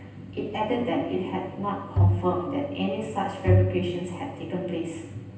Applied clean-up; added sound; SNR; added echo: none; Bowed string instrument; -2 dB; reverberation time 0.9 s.